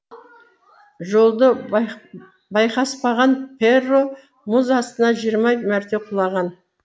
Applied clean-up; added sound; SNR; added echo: none; none; none; none.